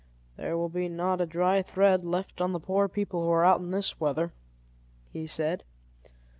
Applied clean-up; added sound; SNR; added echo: none; none; none; none.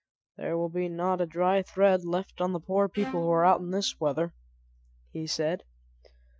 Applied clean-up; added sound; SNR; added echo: classical method Wiener filter.